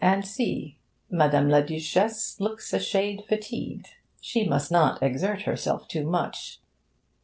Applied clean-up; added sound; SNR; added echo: none; none; none; none.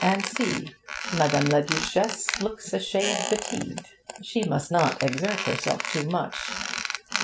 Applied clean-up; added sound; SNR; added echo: none; Squeak; 5 dB; none.